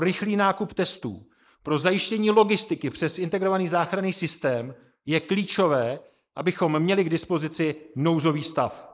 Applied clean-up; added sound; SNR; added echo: neural mask model Resemble Enhance denoiser.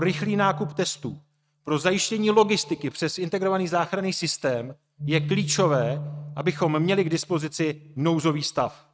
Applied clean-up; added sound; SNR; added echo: neural mask model RNNoise.